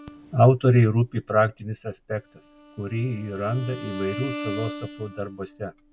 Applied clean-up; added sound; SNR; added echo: none; Bowed string instrument; 14 dB; none.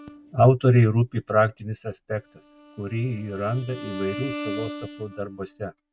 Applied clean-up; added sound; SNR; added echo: neural mask model RNNoise.